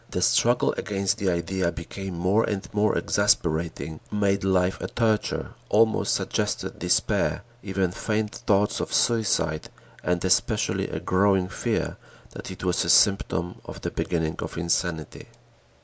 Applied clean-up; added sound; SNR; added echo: none; none; none; none.